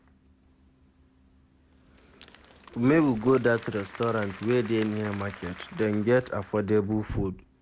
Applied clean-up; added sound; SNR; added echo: none; Applause / Crowd; 19 dB; none.